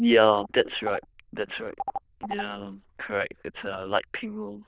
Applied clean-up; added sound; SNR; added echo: neural diffusion model UNIVERSE++.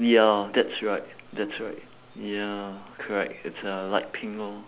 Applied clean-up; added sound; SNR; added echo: none; none; none; none.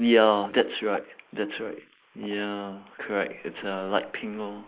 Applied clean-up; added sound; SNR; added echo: neural mask model Resemble Enhance denoiser.